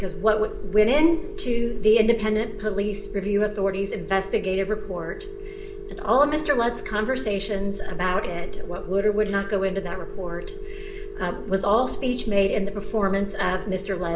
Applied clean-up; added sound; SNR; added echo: none; Telephone; 14 dB; reverberation time 0.8 s.